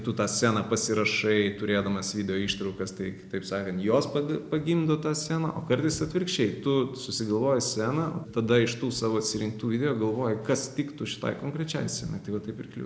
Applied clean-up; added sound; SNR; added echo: none; none; none; none.